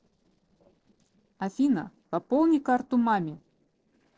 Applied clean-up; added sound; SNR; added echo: neural separator model SepFormer DNS4.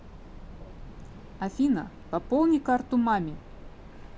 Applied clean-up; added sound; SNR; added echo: none; Train; 15 dB; none.